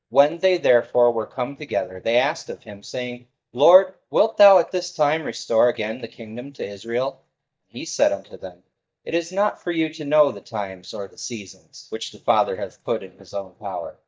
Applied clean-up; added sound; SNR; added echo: neural mask model DeepFilterNet 3.